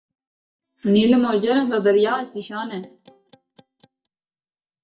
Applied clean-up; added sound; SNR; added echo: neural mask model DeepFilterNet 3.